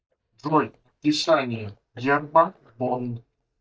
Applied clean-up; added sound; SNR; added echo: neural mask model DeepFilterNet 3.